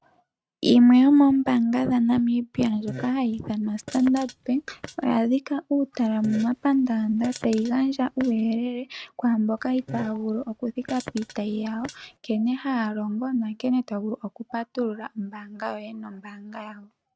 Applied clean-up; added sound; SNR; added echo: neural mask model RNNoise.